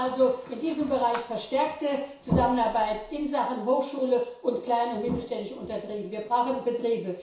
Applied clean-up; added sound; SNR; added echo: none; Water / Splash, splatter; 17 dB; reverberation time 0.6 s.